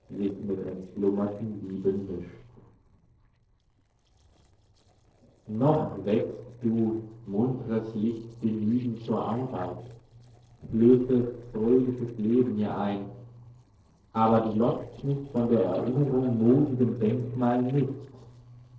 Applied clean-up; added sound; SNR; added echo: neural separator model SepFormer DNS4.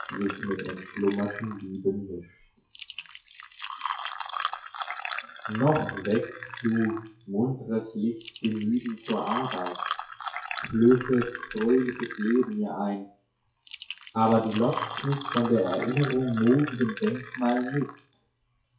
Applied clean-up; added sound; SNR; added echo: classical method WPE with log-MMSE.